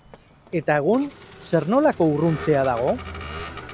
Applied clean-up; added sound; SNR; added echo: none; Vehicle; 15 dB; none.